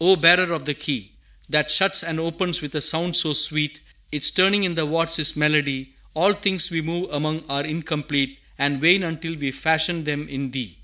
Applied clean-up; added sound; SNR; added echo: none; none; none; none.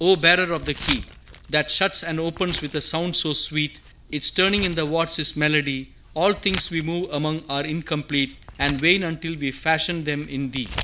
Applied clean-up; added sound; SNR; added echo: none; Keys jangling; 14 dB; none.